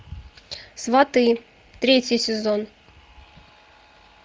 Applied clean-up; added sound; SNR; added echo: none; none; none; none.